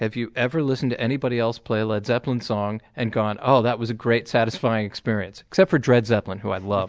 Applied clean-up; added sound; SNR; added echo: none; none; none; none.